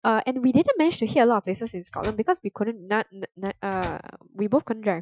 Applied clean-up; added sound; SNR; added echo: classical method Wiener filter.